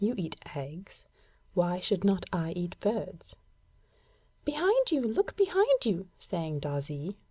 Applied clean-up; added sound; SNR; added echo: none; none; none; none.